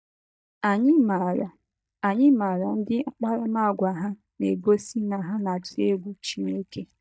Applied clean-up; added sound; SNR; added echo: neural mask model DeepFilterNet 3.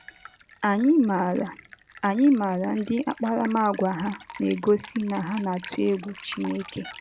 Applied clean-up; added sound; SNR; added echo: none; Liquid; 20 dB; none.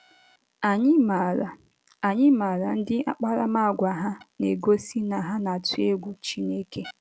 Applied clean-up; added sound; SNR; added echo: none; none; none; none.